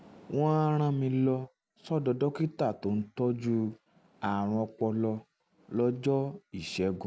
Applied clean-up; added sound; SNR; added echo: none; none; none; none.